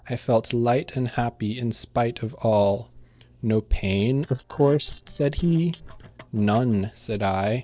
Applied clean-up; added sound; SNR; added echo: neural separator model SepFormer DNS4.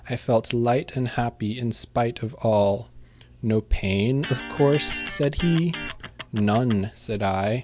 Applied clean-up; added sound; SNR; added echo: none; Electric guitar; 11 dB; none.